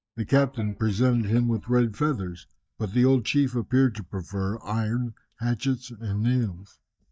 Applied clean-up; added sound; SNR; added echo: neural mask model DeepFilterNet 3.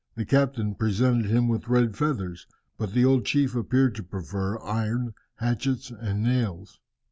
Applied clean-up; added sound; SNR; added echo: none; none; none; none.